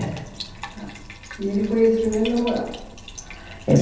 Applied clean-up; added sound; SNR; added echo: none; Bathtub (filling or washing); 15 dB; reverberation time 0.8 s.